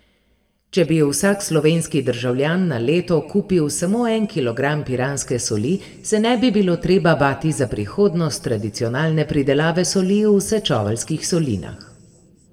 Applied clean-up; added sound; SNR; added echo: none; none; none; reverberation time 1.2 s.